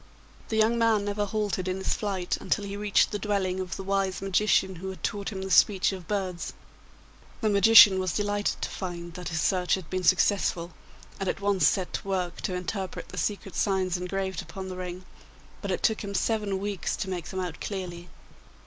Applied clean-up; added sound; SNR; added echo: none; none; none; none.